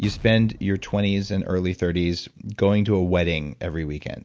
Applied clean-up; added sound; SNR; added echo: none; Explosion; 19 dB; none.